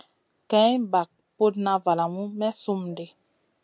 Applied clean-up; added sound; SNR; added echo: none; none; none; none.